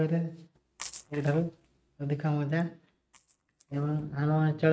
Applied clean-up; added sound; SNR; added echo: neural mask model RNNoise.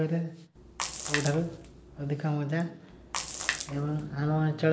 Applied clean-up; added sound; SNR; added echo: none; Splash, splatter; 7 dB; none.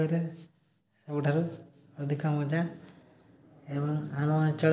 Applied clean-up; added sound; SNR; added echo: none; none; none; none.